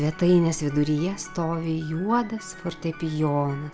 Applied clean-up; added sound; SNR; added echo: none; none; none; none.